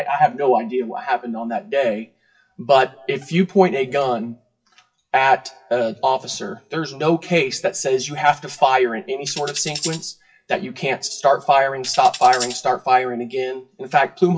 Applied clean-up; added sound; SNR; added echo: classical method WPE with log-MMSE.